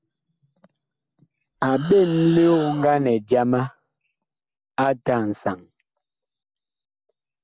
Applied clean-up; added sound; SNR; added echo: none; Animal; 16 dB; none.